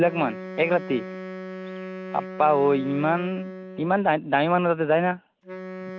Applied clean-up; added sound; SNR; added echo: none; Wind instrument, woodwind instrument; 12 dB; none.